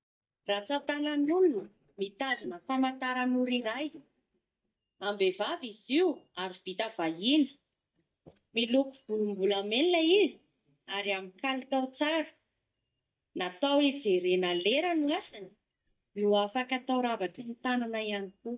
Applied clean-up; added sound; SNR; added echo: neural mask model DeepFilterNet 3.